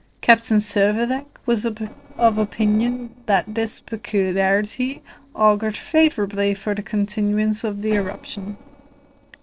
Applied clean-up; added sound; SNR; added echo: neural separator model SepFormer DNS4.